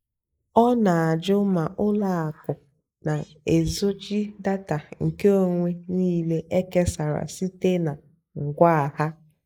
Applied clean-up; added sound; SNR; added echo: neural mask model Resemble Enhance denoiser.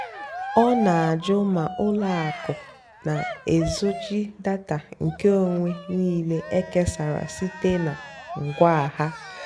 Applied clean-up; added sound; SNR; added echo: none; Cheering; 11 dB; none.